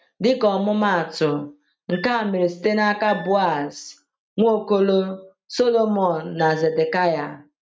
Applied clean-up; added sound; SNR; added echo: neural mask model RNNoise.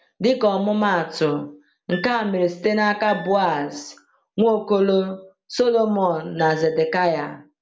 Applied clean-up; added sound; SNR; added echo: none; Piano; 19 dB; none.